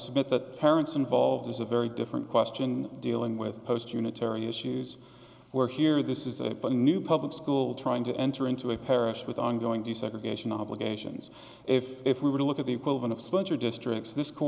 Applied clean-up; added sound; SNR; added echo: none; none; none; none.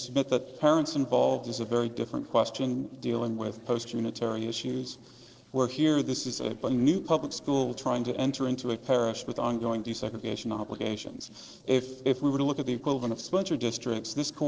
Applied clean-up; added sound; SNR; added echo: neural separator model SepFormer DNS4.